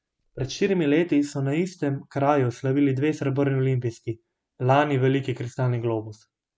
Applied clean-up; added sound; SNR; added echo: none; none; none; none.